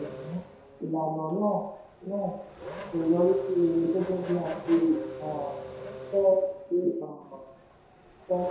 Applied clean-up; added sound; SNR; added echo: none; Race car, auto racing / Accelerating, revving, vroom; 13 dB; reverberation time 0.7 s.